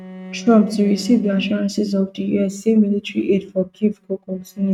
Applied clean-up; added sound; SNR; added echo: neural mask model RNNoise.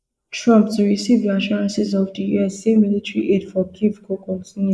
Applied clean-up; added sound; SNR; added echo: neural mask model Resemble Enhance denoiser.